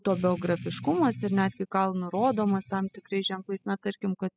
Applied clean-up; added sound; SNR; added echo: classical method spectral subtraction.